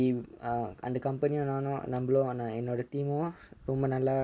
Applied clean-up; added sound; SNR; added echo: none; none; none; none.